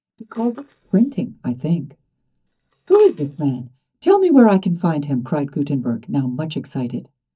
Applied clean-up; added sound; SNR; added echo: neural mask model DeepFilterNet 3.